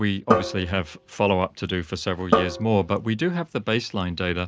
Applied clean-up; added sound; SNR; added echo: none; Drum; 3 dB; none.